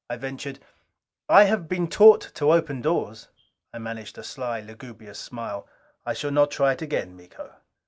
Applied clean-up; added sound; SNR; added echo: none; none; none; none.